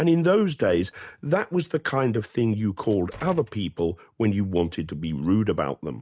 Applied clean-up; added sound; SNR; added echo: neural mask model RNNoise.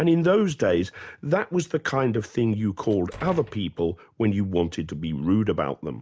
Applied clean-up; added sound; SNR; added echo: none; Door; 20 dB; none.